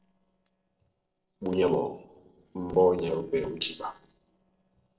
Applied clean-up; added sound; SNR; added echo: neural separator model SepFormer DNS4.